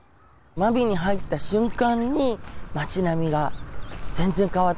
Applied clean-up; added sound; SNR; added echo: none; none; none; none.